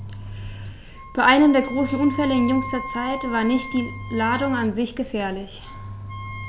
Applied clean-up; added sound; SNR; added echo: none; Wind instrument, woodwind instrument + Engine; 11 dB; none.